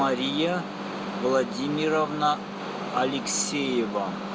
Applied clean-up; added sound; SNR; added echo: none; none; none; none.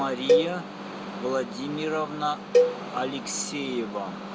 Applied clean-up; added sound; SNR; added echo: none; Cowbell; -3 dB; none.